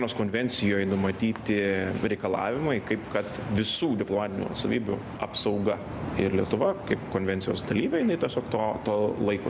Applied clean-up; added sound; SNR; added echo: none; none; none; none.